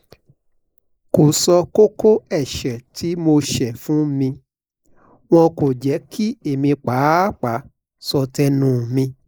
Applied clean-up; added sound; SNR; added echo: neural mask model Resemble Enhance denoiser.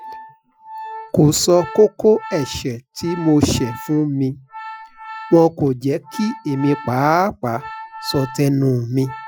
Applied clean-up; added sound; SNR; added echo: classical method Wiener filter.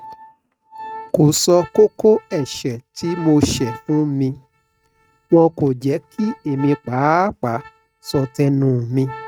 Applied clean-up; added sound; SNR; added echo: neural mask model RNNoise.